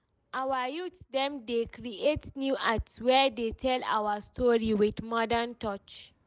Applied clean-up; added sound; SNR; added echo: none; none; none; none.